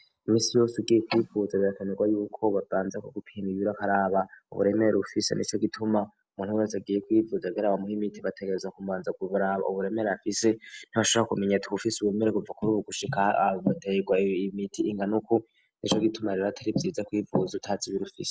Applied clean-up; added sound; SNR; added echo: none; none; none; none.